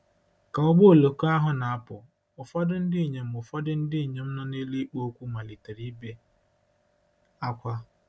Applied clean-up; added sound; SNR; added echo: none; none; none; none.